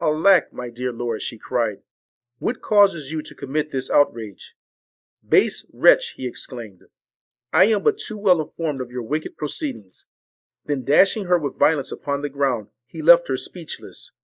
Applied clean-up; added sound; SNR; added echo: neural mask model Resemble Enhance denoiser.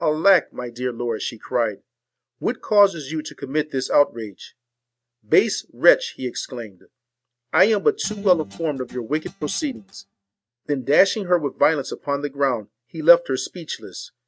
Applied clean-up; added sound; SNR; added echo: neural mask model RNNoise.